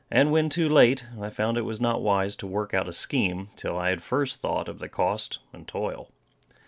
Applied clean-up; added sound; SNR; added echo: none; none; none; none.